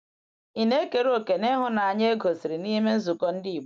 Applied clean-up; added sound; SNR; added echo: none; none; none; none.